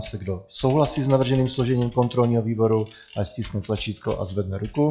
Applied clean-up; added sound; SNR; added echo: classical method log-MMSE.